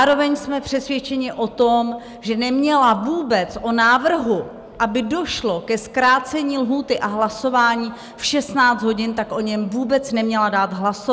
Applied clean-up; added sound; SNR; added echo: none; none; none; none.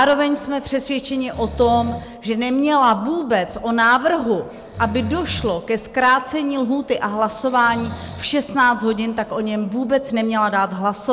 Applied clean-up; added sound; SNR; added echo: none; Breathing; 17 dB; none.